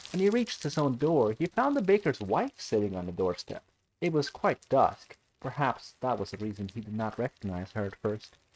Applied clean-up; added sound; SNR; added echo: neural mask model RNNoise.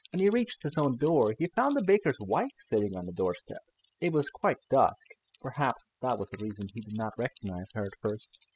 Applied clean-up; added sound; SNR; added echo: classical method spectral subtraction.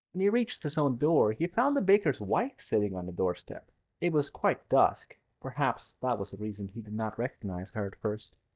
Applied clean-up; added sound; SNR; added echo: neural mask model DeepFilterNet 3.